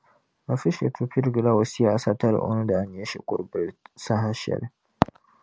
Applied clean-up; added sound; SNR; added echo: none; none; none; none.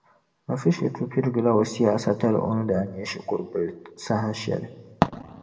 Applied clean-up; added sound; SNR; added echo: none; none; none; reverberation time 0.8 s.